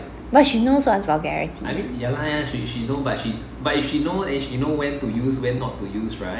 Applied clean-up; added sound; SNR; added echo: none; none; none; none.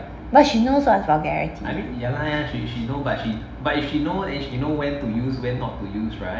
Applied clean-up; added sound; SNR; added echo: none; none; none; reverberation time 0.5 s.